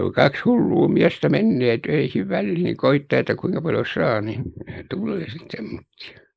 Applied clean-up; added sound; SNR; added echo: neural mask model Resemble Enhance denoiser.